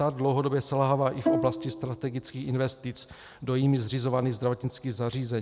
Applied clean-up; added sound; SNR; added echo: none; Bowed string instrument; 5 dB; none.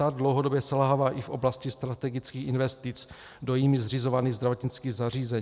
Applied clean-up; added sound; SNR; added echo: none; none; none; none.